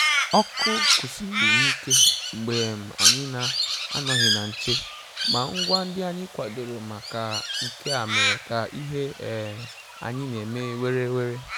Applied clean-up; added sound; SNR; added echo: none; Crow; -4 dB; none.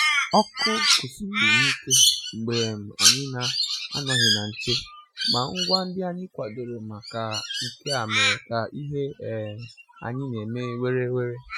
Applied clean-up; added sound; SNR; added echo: classical method Wiener filter.